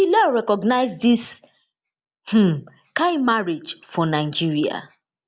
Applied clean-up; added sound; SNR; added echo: none; none; none; none.